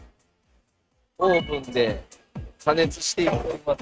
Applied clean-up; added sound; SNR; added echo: neural mask model RNNoise.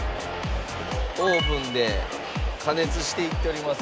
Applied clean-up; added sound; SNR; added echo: none; none; none; none.